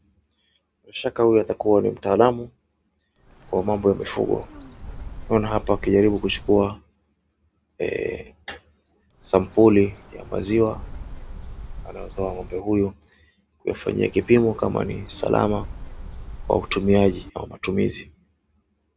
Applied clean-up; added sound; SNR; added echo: none; Bird; 14 dB; none.